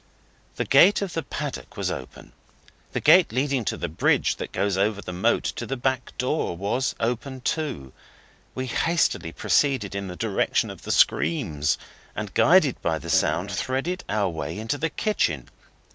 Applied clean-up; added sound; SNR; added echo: none; Burping, eructation; 14 dB; none.